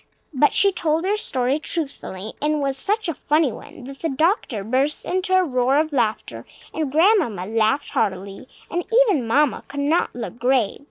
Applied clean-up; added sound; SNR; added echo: neural separator model SepFormer DNS4.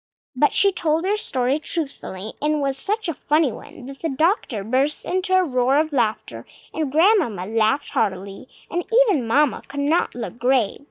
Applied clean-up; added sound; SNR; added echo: neural mask model DeepFilterNet 3.